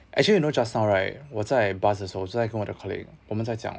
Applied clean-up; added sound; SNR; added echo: none; none; none; none.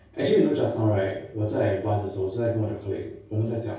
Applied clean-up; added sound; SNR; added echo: none; none; none; reverberation time 0.6 s.